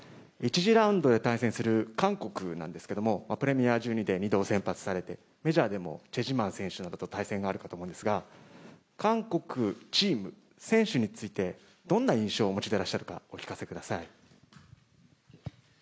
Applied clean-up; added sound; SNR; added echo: none; none; none; none.